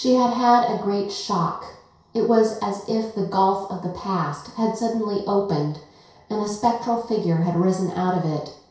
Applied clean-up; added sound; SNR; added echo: none; none; none; reverberation time 0.6 s.